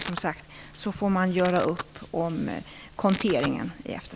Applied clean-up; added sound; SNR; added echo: none; Domestic sounds, home sounds; 13 dB; none.